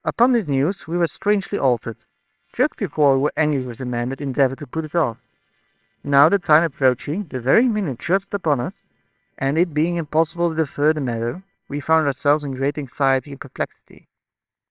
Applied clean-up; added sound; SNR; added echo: neural separator model SepFormer WHAMR!.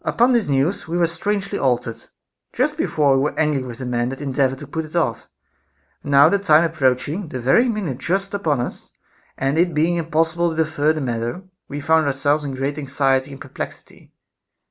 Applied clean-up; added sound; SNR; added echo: none; none; none; none.